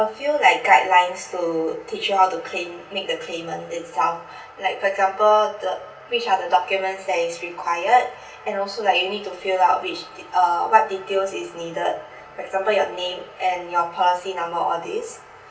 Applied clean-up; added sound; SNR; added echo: none; none; none; reverberation time 0.2 s.